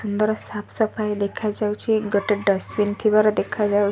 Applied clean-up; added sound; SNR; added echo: none; none; none; none.